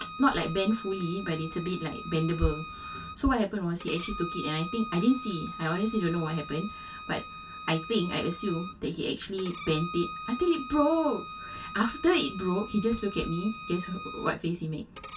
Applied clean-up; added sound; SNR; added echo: none; Bowed string instrument; 11 dB; reverberation time 0.2 s.